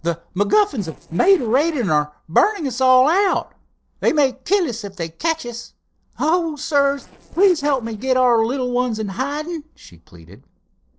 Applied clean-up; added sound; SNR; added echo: neural separator model SepFormer DNS4.